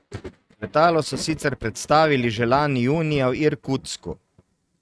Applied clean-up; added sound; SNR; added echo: neural mask model RNNoise.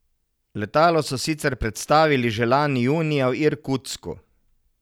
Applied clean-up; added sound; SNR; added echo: none; none; none; none.